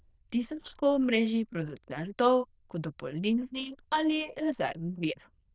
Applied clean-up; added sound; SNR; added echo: neural diffusion model UNIVERSE++.